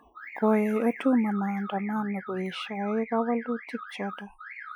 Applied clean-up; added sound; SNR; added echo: classical method Wiener filter.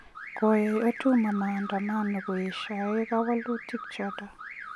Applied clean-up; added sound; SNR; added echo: none; Alarm / Car; 13 dB; none.